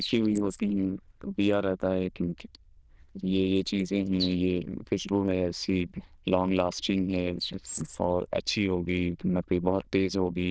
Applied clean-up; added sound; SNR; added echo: neural diffusion model UNIVERSE++.